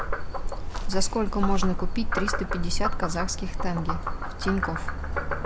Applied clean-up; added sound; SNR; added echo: none; Frog; -4 dB; none.